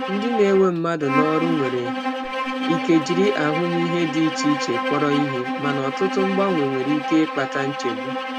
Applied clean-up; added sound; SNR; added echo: none; Bowed string instrument; 4 dB; none.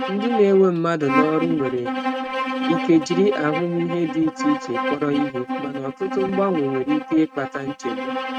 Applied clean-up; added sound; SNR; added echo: neural mask model RNNoise.